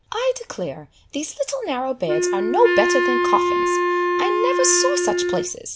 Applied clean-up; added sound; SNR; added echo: none; Wind instrument, woodwind instrument; -3 dB; none.